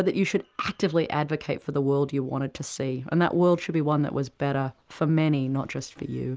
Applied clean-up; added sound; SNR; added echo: none; none; none; none.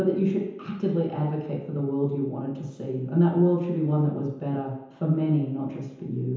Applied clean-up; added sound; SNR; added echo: none; none; none; reverberation time 1.0 s.